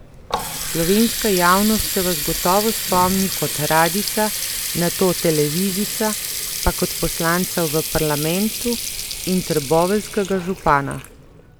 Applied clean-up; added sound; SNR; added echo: none; Water tap, faucet; 5 dB; none.